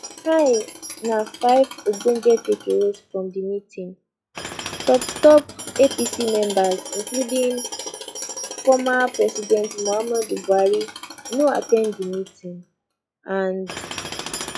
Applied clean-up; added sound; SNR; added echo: classical method log-MMSE.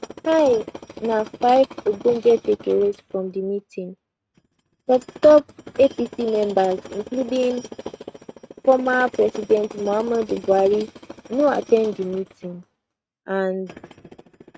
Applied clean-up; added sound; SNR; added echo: neural mask model RNNoise.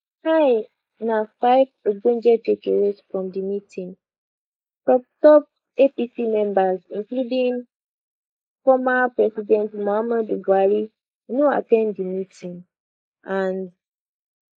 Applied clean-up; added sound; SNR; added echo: neural mask model Resemble Enhance denoiser.